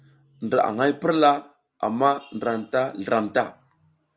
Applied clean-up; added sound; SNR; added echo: none; none; none; none.